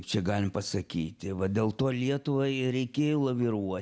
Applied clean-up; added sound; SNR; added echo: none; none; none; none.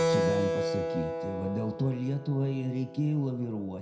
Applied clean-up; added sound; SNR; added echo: none; Keyboard (musical); 1 dB; reverberation time 0.4 s.